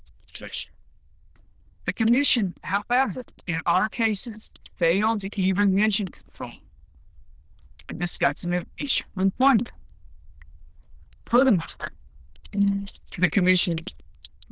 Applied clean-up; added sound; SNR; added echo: neural diffusion model UNIVERSE++.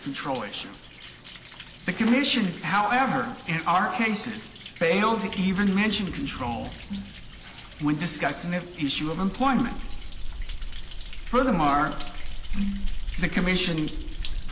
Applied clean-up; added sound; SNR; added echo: none; Thunder; 6 dB; none.